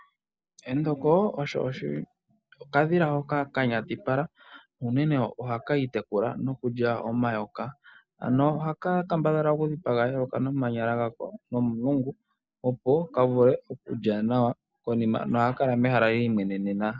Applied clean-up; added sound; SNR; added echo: none; none; none; none.